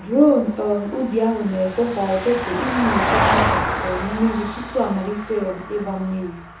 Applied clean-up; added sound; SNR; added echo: none; Vehicle; 4 dB; reverberation time 0.5 s.